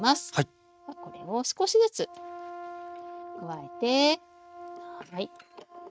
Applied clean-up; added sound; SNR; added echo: neural mask model RNNoise.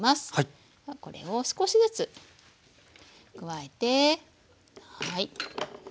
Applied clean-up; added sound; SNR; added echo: none; none; none; none.